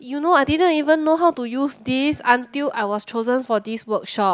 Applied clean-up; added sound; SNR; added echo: none; none; none; none.